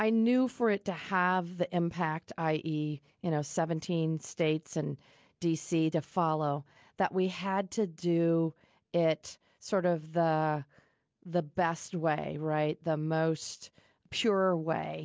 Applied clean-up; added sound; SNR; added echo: none; none; none; none.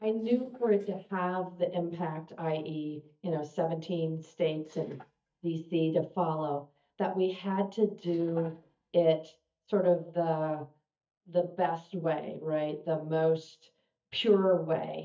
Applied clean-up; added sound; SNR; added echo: neural mask model DeepFilterNet 3.